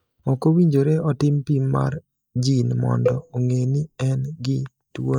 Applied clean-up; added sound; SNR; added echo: neural mask model DeepFilterNet 3.